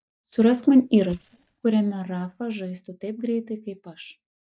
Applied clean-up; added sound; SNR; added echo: neural mask model DeepFilterNet 3.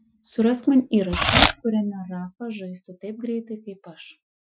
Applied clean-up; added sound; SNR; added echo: classical method Wiener filter.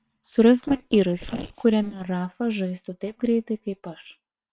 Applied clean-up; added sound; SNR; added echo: neural separator model SepFormer WHAM!.